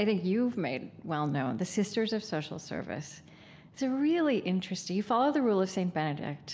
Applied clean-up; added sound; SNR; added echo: none; none; none; none.